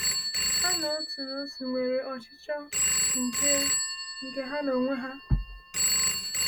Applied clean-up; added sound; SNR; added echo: none; Telephone; -3 dB; none.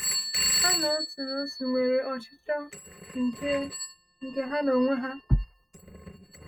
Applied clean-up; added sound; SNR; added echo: neural mask model RNNoise.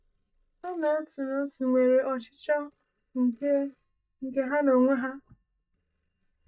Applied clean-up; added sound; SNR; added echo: neural mask model DeepFilterNet 3.